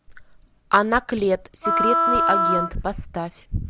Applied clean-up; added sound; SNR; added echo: none; Wind instrument, woodwind instrument; -2 dB; none.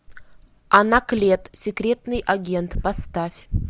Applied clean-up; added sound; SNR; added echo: none; none; none; none.